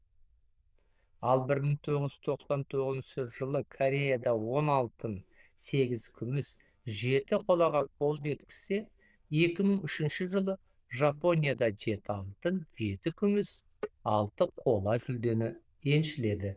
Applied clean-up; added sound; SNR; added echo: neural diffusion model UNIVERSE++.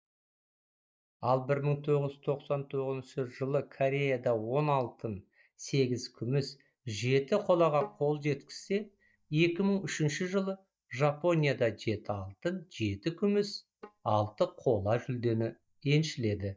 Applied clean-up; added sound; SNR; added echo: neural mask model DeepFilterNet 3.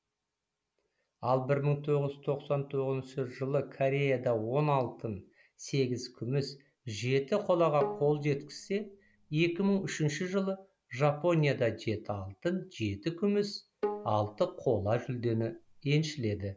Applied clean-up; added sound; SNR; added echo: none; Bowed string instrument; 11 dB; none.